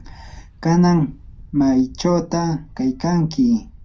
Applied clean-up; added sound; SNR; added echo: none; Wind; 20 dB; reverberation time 0.2 s.